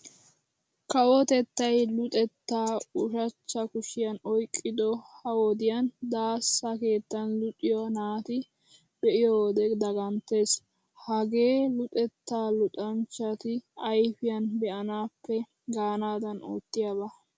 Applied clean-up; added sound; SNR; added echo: none; none; none; none.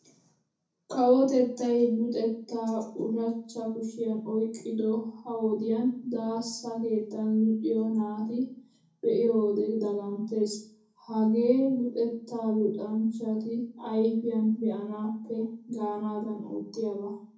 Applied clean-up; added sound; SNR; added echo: none; none; none; reverberation time 0.6 s.